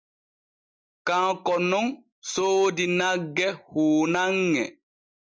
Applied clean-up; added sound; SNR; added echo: none; none; none; none.